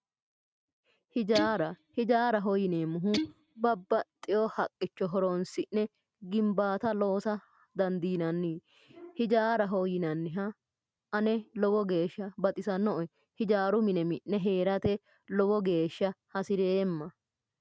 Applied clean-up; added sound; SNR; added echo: neural mask model RNNoise.